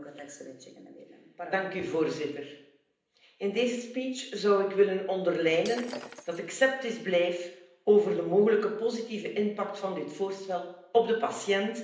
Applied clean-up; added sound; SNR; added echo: none; Shatter; 16 dB; reverberation time 0.8 s.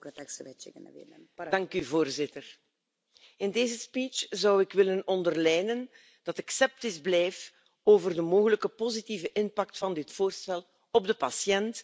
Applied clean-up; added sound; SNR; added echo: none; none; none; none.